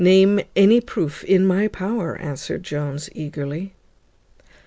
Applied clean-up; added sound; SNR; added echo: none; none; none; none.